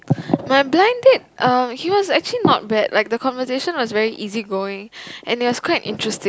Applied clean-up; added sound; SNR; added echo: none; none; none; none.